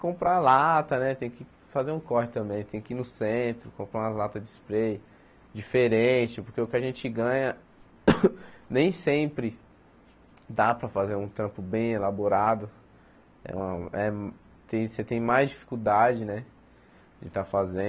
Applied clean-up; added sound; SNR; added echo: none; none; none; none.